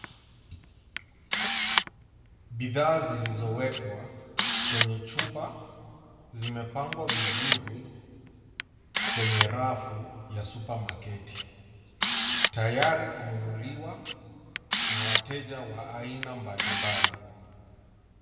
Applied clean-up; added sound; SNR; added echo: none; Camera; -4 dB; reverberation time 2.1 s.